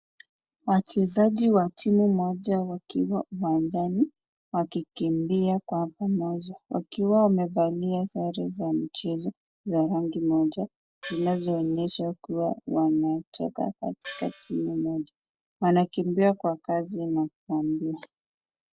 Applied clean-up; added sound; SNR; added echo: neural separator model SepFormer DNS4.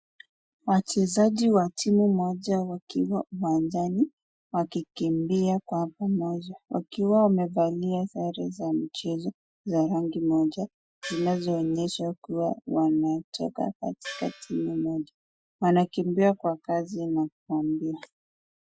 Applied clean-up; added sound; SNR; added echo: classical method Wiener filter.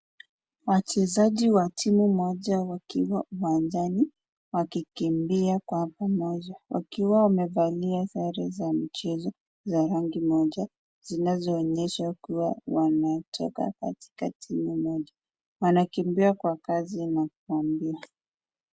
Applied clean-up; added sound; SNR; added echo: none; none; none; none.